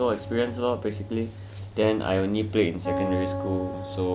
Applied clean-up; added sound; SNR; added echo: none; Acoustic guitar; 9 dB; none.